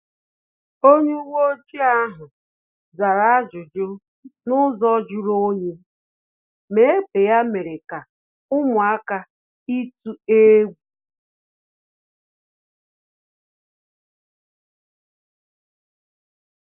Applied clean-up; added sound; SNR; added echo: neural mask model Resemble Enhance denoiser.